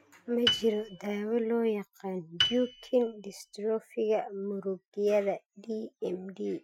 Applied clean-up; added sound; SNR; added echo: classical method Wiener filter.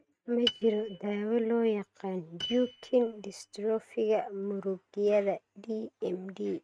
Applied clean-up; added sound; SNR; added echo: neural mask model RNNoise.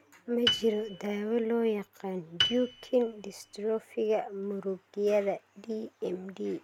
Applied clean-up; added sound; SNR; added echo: none; Piano; 4 dB; none.